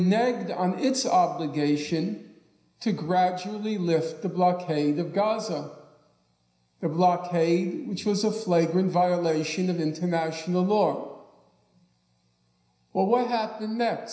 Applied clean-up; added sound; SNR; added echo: none; none; none; reverberation time 0.9 s.